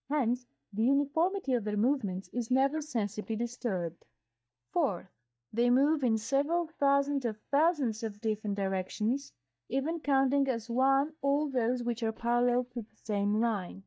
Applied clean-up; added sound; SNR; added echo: neural mask model DeepFilterNet 3.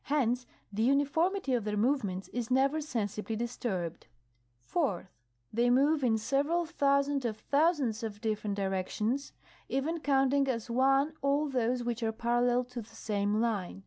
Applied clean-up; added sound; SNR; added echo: none; none; none; none.